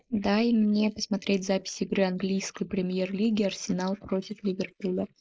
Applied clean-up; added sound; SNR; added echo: neural mask model Resemble Enhance denoiser.